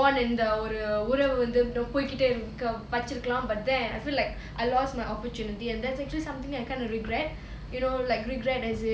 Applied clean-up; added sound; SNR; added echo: none; none; none; none.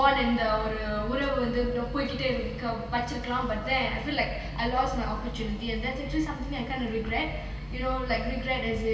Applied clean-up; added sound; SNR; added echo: none; none; none; reverberation time 2.5 s.